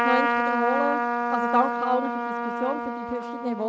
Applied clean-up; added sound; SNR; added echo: neural mask model RNNoise.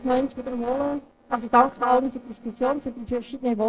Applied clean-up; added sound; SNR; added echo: neural separator model SepFormer DNS4.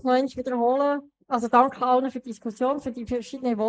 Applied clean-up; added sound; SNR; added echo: neural mask model Resemble Enhance denoiser.